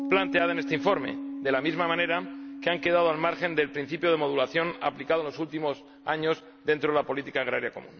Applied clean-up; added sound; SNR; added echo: none; Piano; 11 dB; none.